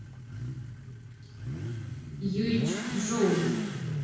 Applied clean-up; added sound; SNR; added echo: none; Motorcycle / Accelerating, revving, vroom; 3 dB; reverberation time 1.1 s.